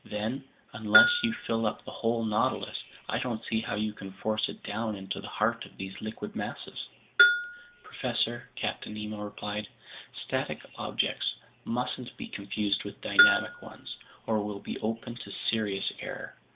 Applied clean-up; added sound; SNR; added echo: none; Bell; -3 dB; none.